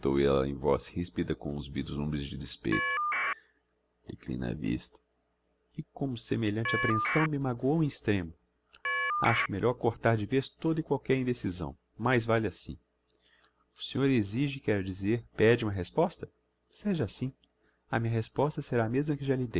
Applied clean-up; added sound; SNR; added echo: none; Telephone; -1 dB; none.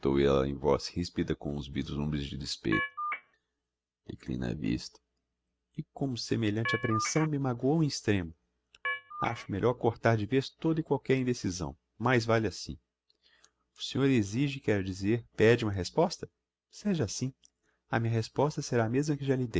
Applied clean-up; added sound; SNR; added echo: neural mask model RNNoise.